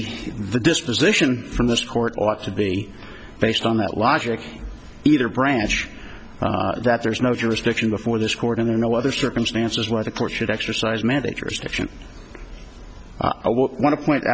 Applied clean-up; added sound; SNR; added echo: none; none; none; none.